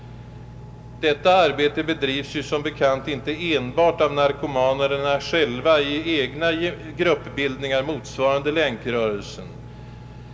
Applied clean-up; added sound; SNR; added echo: none; Engine; 16 dB; reverberation time 2.1 s.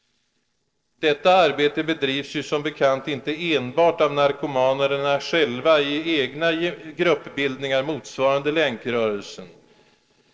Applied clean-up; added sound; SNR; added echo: neural separator model SepFormer DNS4.